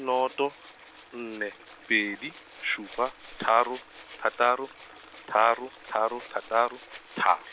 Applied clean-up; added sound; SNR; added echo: none; Stream + Rattle (instrument); 19 dB; none.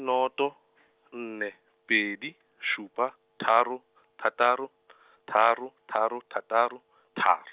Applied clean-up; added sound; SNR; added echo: none; none; none; none.